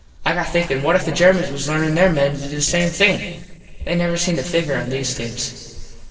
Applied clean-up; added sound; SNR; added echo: neural separator model SepFormer DNS4.